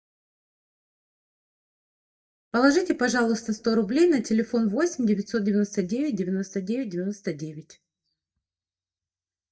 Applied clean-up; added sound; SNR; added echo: neural mask model DeepFilterNet 3.